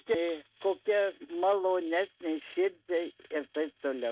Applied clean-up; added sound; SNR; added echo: neural mask model RNNoise.